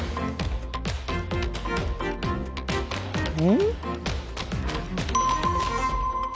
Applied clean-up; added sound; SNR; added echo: none; none; none; none.